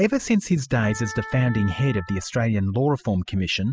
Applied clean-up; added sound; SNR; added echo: classical method spectral subtraction.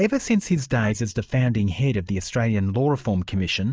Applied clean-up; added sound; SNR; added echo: neural mask model DeepFilterNet 3.